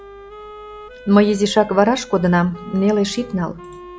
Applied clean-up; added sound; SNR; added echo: none; Wind instrument, woodwind instrument; 19 dB; none.